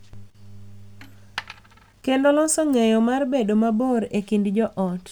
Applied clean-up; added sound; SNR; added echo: none; Coin (dropping); 18 dB; none.